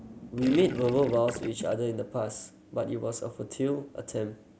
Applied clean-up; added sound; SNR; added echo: none; Gurgling; 9 dB; none.